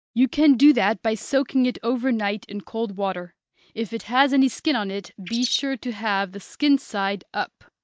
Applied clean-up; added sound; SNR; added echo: neural mask model DeepFilterNet 3.